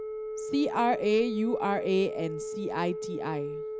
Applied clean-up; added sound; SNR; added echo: none; Telephone; 6 dB; none.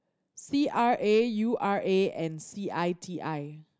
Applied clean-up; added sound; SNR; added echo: none; none; none; none.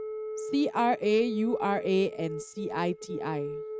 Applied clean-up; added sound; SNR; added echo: neural mask model RNNoise.